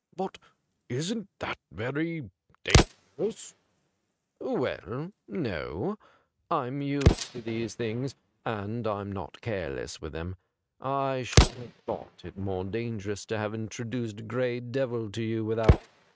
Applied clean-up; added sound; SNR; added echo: neural mask model RNNoise.